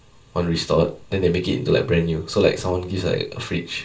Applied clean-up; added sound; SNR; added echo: none; none; none; reverberation time 0.2 s.